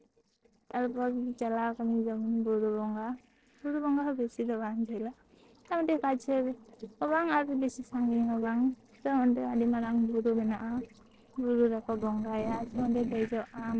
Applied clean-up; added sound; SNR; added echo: neural separator model SepFormer DNS4.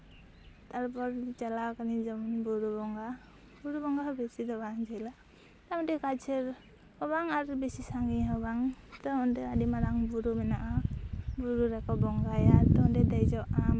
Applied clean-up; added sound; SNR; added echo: none; none; none; none.